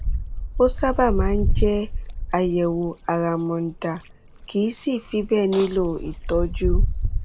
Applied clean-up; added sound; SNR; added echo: none; Wind; 2 dB; none.